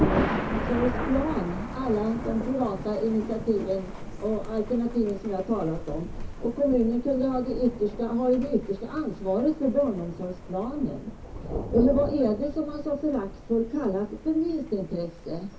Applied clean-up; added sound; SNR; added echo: none; Thunder; 7 dB; reverberation time 0.3 s.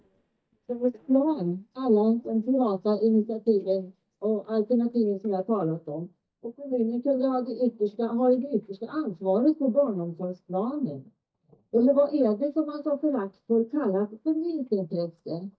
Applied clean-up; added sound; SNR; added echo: neural mask model DeepFilterNet 3.